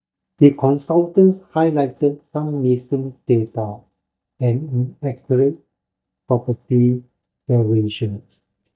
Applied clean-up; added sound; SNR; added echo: neural mask model DeepFilterNet 3.